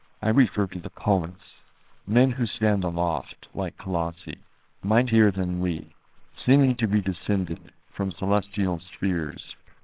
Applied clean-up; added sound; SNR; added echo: neural separator model SepFormer WHAMR!.